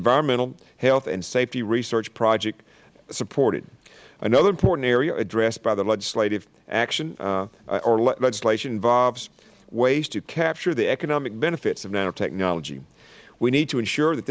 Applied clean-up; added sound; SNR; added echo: none; none; none; none.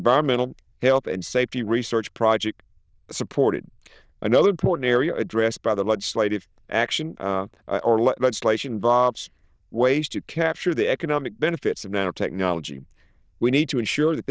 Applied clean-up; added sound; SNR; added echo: neural diffusion model UNIVERSE++.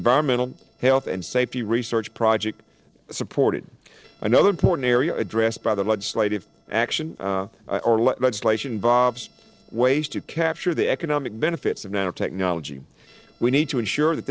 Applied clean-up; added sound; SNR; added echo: neural separator model SepFormer DNS4.